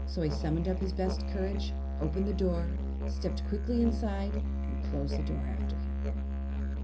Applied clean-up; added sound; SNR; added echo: none; Musical instrument; -3 dB; reverberation time 0.4 s.